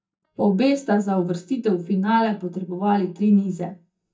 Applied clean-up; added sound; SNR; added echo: neural mask model DeepFilterNet 3.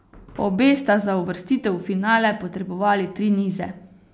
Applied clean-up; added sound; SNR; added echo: none; none; none; none.